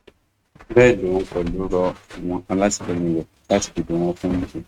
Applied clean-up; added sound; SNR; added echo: neural mask model RNNoise.